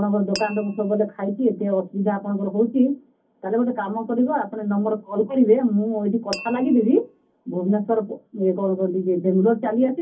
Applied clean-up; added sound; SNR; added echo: none; Glass; 17 dB; reverberation time 0.3 s.